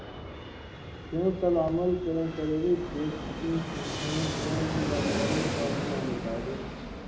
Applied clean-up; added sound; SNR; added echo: none; Fixed-wing aircraft, airplane; 3 dB; reverberation time 0.6 s.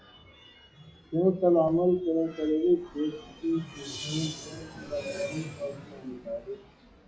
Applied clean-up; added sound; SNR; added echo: classical method WPE with log-MMSE.